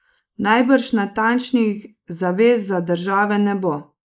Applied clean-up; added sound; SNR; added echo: neural mask model Resemble Enhance denoiser.